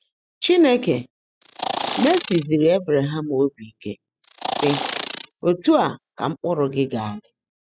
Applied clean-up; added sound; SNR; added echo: classical method spectral subtraction.